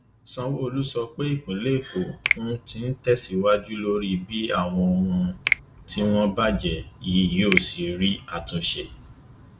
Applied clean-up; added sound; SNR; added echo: none; Finger snapping; 6 dB; none.